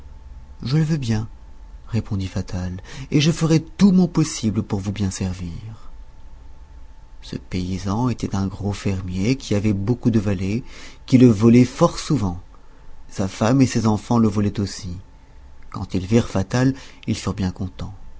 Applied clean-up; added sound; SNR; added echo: none; none; none; none.